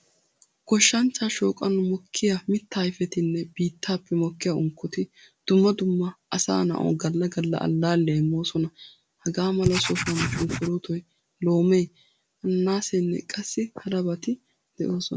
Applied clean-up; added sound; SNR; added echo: none; Writing; 3 dB; none.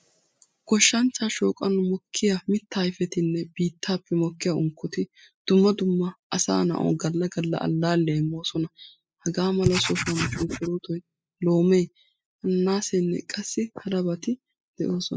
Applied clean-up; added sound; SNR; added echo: classical method spectral subtraction.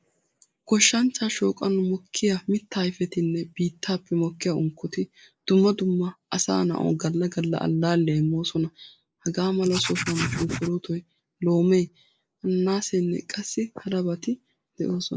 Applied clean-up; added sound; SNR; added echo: neural mask model Resemble Enhance denoiser.